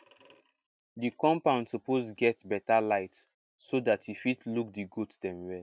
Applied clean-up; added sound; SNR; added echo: none; none; none; none.